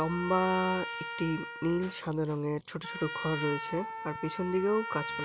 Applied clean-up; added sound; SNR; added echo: none; Trumpet; 8 dB; none.